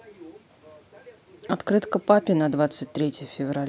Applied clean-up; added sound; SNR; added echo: none; none; none; none.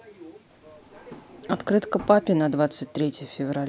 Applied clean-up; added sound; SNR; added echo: none; Drawer open or close; 20 dB; none.